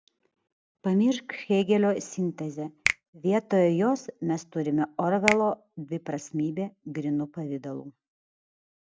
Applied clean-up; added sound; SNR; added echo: none; Finger snapping; 8 dB; none.